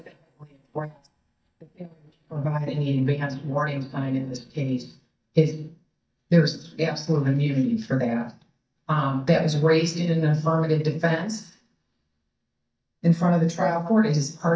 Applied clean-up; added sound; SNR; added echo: neural mask model DeepFilterNet 3.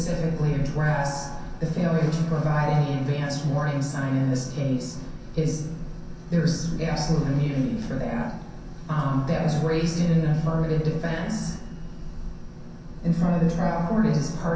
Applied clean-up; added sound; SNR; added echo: none; Bark; 12 dB; reverberation time 0.6 s.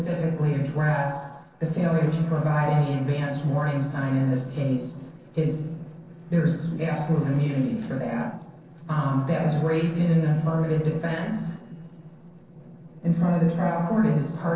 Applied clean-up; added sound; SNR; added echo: neural separator model SepFormer DNS4.